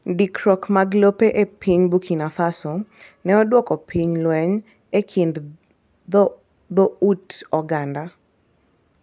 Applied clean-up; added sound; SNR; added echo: none; none; none; none.